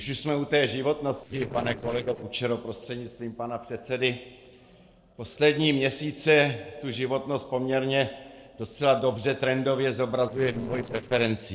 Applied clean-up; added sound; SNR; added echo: neural separator model SepFormer DNS4.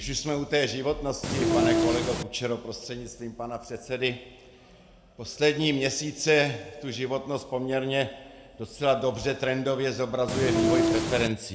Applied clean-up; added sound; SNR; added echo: none; Train; -4 dB; reverberation time 1.1 s.